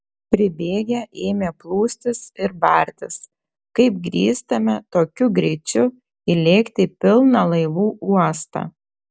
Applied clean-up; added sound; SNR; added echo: none; none; none; none.